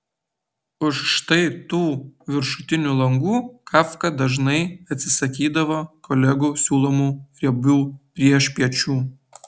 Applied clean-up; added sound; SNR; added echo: none; none; none; none.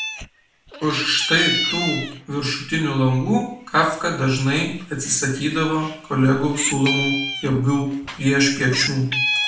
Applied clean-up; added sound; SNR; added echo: none; Meow; 8 dB; reverberation time 0.5 s.